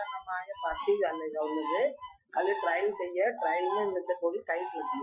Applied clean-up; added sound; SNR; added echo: classical method Wiener filter.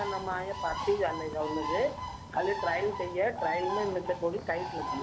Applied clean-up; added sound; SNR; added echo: none; Bird; 5 dB; none.